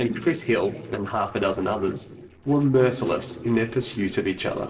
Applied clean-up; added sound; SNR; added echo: neural separator model SepFormer DNS4.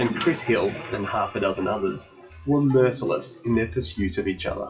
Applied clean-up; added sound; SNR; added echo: classical method WPE with log-MMSE.